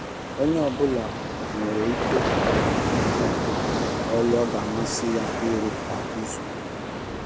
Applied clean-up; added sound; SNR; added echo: none; Ocean; -2 dB; none.